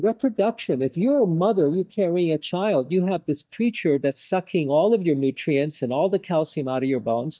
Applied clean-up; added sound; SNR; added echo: neural mask model DeepFilterNet 3.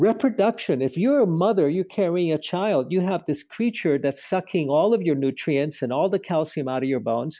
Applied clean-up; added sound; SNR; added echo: none; none; none; none.